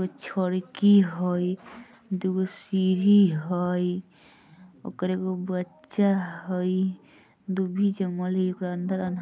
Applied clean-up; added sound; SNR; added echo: none; none; none; none.